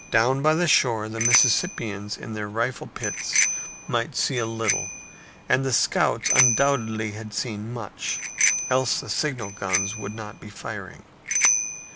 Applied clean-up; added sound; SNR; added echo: none; Bicycle bell; 2 dB; none.